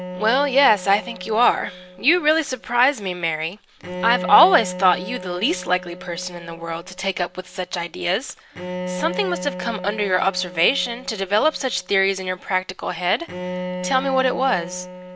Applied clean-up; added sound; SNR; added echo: none; Bowed string instrument; 11 dB; none.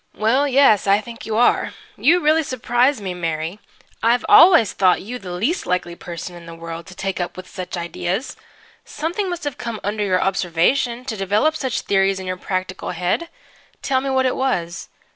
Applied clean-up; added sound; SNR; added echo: none; none; none; none.